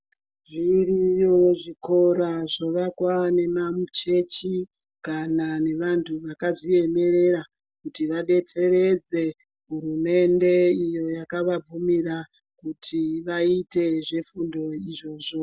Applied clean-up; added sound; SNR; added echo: none; none; none; none.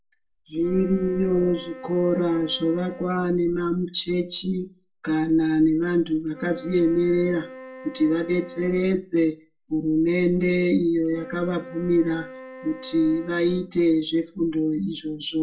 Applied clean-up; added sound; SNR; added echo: none; Wind instrument, woodwind instrument; 18 dB; reverberation time 0.2 s.